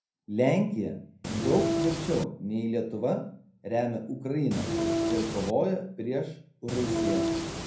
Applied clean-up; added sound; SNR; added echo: none; Train; -1 dB; reverberation time 0.5 s.